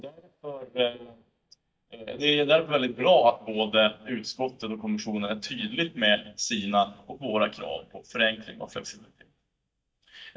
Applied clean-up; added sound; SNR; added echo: neural mask model DeepFilterNet 3.